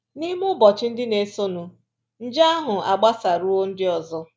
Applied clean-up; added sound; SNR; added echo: none; none; none; none.